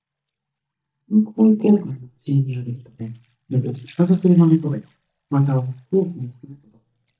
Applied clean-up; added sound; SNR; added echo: neural mask model DeepFilterNet 3.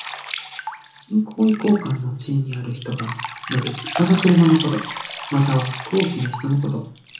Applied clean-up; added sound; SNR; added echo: none; Drip; 9 dB; reverberation time 0.7 s.